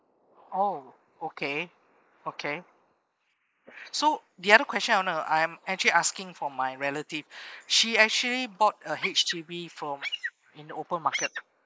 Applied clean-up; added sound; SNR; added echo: neural mask model Resemble Enhance denoiser.